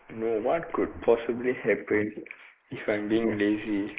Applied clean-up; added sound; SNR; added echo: neural mask model Resemble Enhance denoiser.